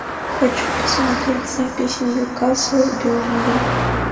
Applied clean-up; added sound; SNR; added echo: none; Car passing by; 2 dB; reverberation time 1.8 s.